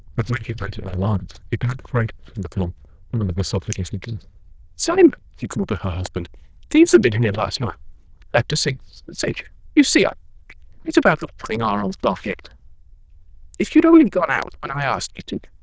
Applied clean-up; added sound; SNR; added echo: neural diffusion model UNIVERSE++.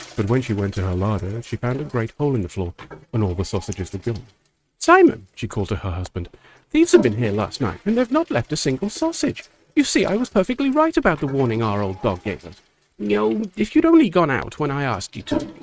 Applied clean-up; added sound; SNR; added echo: neural mask model RNNoise.